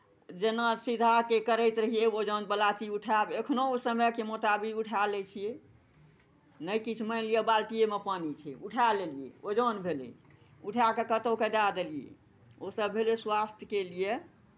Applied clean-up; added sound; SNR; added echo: none; none; none; none.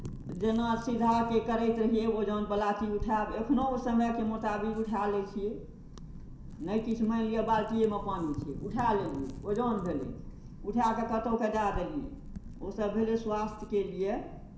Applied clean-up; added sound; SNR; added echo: none; Wind / Fire; 12 dB; reverberation time 0.7 s.